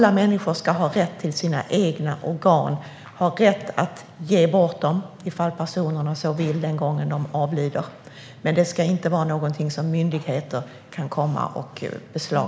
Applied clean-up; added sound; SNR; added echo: none; none; none; none.